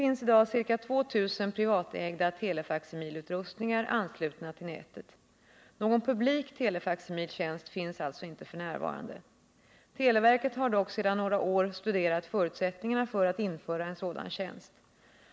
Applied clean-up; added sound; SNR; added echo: none; none; none; none.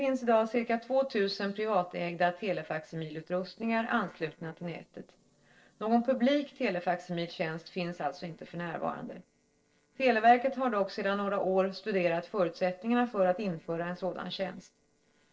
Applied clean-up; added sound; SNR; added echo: neural separator model SepFormer DNS4.